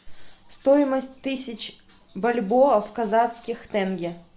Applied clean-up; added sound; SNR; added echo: none; none; none; none.